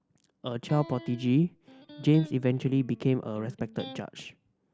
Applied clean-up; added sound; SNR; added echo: none; Electric guitar; 19 dB; none.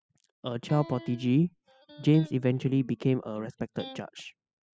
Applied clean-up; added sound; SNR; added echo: classical method spectral subtraction.